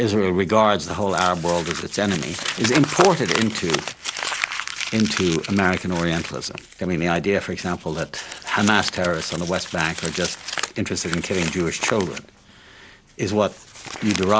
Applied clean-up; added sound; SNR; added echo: none; Crumpling, crinkling; 8 dB; none.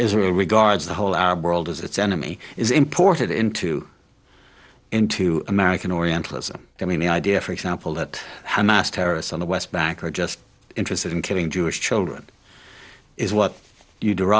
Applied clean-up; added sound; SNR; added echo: none; none; none; none.